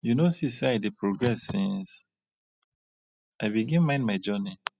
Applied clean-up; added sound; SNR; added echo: classical method spectral subtraction.